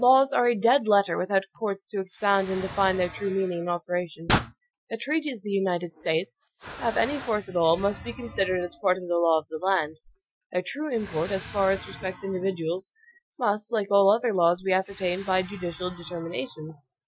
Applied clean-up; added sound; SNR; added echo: classical method Wiener filter.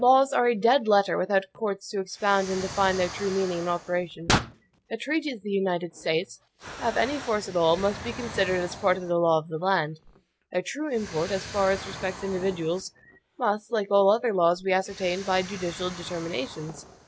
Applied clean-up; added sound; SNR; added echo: none; Explosion; 12 dB; none.